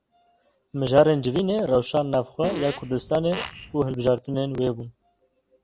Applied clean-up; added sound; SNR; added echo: none; Fart; 11 dB; none.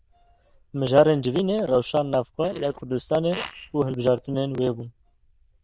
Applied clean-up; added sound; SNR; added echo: neural diffusion model UNIVERSE++.